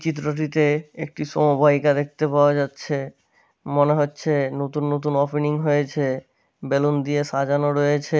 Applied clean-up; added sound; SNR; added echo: none; none; none; none.